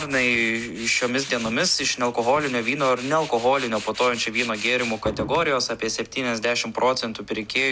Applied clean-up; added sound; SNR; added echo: none; Tools; 15 dB; none.